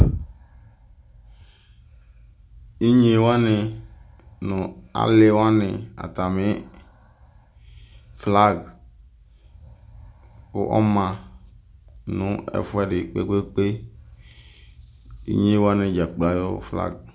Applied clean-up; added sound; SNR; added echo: none; none; none; none.